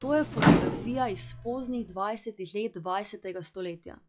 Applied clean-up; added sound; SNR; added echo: classical method log-MMSE.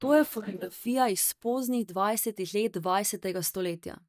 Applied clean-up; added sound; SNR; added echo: neural mask model DeepFilterNet 3.